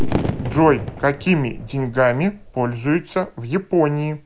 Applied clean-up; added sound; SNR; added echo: none; Fireworks; 7 dB; none.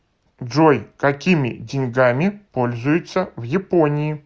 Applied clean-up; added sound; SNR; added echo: none; none; none; none.